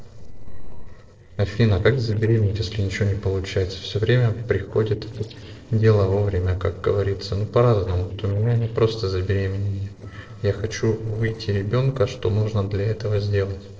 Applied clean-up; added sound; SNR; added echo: neural separator model SepFormer DNS4.